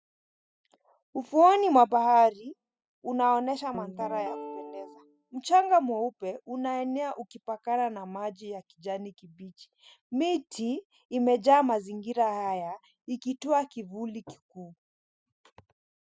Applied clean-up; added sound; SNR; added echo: classical method spectral subtraction.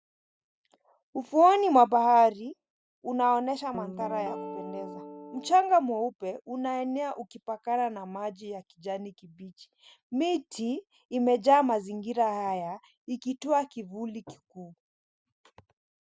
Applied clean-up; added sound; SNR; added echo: none; Guitar; 11 dB; none.